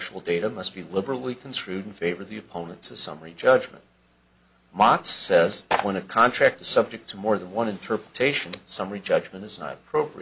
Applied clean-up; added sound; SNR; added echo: none; none; none; none.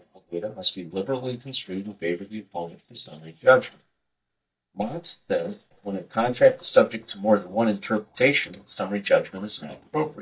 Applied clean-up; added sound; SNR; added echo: neural mask model DeepFilterNet 3.